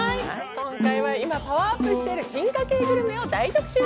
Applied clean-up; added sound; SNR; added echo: none; Percussion; 6 dB; none.